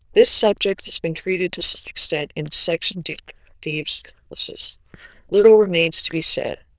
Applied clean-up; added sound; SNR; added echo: neural diffusion model UNIVERSE++.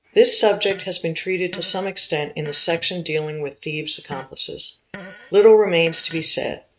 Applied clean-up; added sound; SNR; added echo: neural mask model RNNoise.